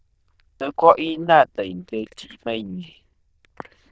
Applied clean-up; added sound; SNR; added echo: neural diffusion model UNIVERSE++.